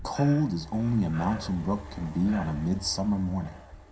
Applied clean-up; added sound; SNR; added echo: none; Breathing; 14 dB; reverberation time 0.3 s.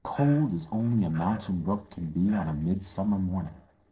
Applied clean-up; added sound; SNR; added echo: neural separator model SepFormer DNS4.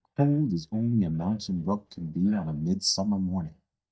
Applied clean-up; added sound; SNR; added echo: neural mask model DeepFilterNet 3.